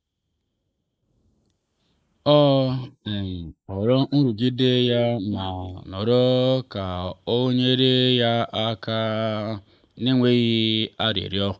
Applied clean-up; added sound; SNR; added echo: neural mask model Resemble Enhance denoiser.